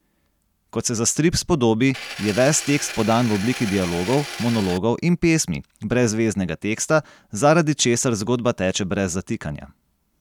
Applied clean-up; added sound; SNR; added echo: none; Engine; 11 dB; none.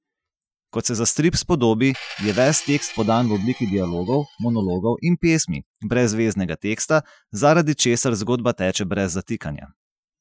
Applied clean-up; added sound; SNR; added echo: classical method Wiener filter.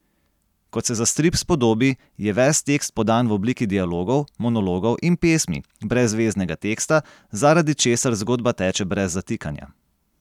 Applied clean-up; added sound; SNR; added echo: none; none; none; none.